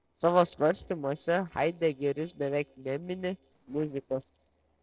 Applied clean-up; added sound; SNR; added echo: neural separator model SepFormer DNS4.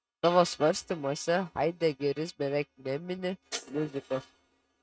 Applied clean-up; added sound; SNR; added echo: neural mask model RNNoise.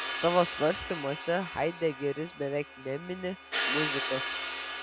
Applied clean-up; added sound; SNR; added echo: none; Crash cymbal; 4 dB; none.